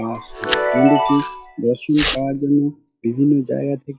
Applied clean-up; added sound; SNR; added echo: classical method log-MMSE.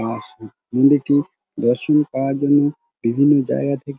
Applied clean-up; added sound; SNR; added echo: none; none; none; none.